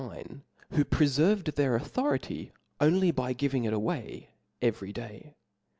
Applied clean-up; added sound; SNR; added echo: none; none; none; none.